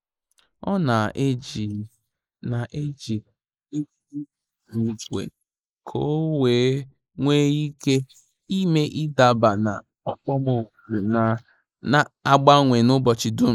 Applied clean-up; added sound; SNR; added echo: neural mask model Resemble Enhance denoiser.